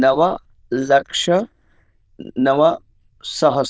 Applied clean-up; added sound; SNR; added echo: neural diffusion model UNIVERSE++.